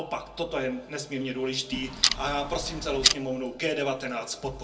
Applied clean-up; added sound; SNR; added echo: none; Clock; -1 dB; reverberation time 0.2 s.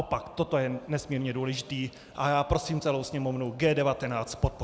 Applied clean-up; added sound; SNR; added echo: none; none; none; none.